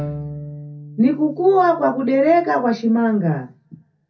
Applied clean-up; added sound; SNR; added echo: none; Bowed string instrument; 16 dB; reverberation time 0.3 s.